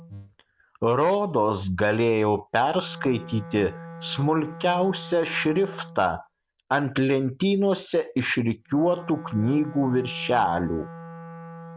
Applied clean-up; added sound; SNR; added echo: none; Wind instrument, woodwind instrument; 17 dB; none.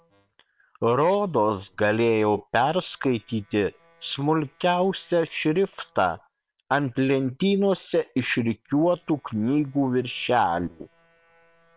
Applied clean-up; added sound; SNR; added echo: neural separator model SepFormer WHAM!.